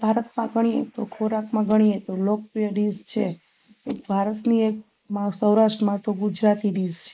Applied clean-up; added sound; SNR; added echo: neural mask model Resemble Enhance denoiser.